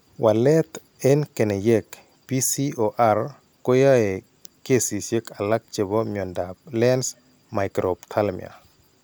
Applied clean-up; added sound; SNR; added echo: none; none; none; none.